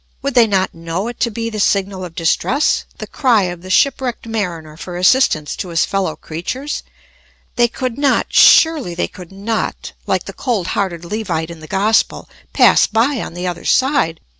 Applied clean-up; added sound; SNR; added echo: none; none; none; none.